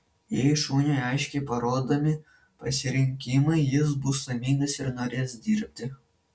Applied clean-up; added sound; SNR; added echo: none; none; none; none.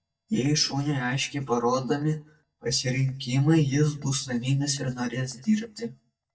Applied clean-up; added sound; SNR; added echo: neural mask model DeepFilterNet 3.